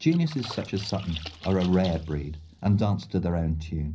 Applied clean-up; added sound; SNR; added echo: none; Splash, splatter; 19 dB; reverberation time 0.5 s.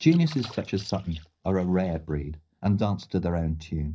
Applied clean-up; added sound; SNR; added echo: neural mask model DeepFilterNet 3.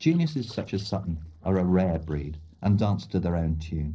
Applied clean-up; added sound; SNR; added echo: neural separator model SepFormer DNS4.